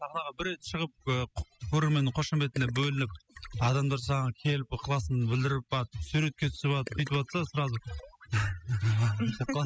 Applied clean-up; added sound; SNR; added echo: classical method spectral subtraction.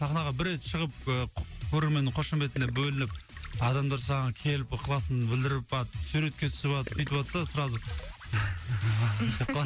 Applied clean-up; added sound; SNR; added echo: none; Gurgling; 17 dB; none.